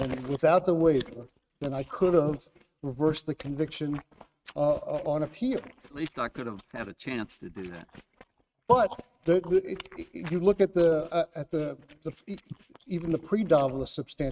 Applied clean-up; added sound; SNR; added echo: neural mask model RNNoise.